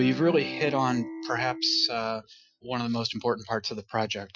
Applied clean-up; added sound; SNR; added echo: classical method Wiener filter.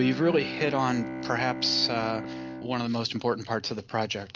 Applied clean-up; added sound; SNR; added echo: none; Bowed string instrument; 9 dB; none.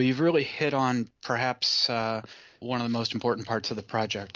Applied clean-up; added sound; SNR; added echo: none; none; none; none.